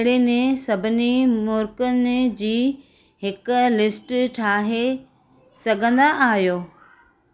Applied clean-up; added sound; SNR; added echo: none; none; none; none.